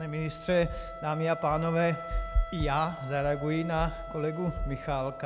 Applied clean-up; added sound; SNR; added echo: none; Wind instrument, woodwind instrument; 12 dB; none.